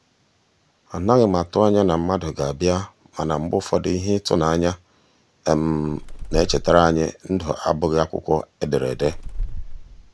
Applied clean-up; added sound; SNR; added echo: none; Bird; 7 dB; none.